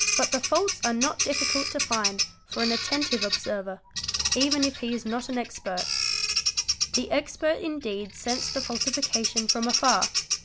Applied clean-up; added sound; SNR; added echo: none; Bird vocalization, bird call, bird song; 0 dB; none.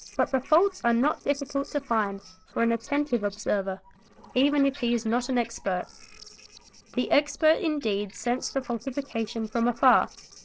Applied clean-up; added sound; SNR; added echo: neural separator model SepFormer DNS4.